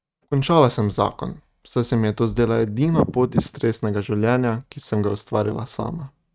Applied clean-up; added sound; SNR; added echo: neural mask model RNNoise.